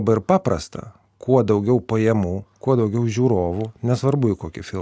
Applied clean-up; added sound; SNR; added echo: none; none; none; none.